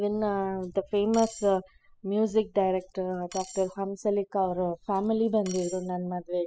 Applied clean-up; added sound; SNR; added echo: classical method spectral subtraction.